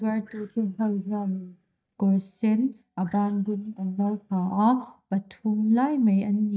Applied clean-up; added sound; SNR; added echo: neural mask model DeepFilterNet 3.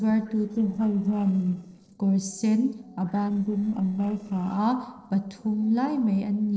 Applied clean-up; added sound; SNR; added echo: neural separator model SepFormer DNS4.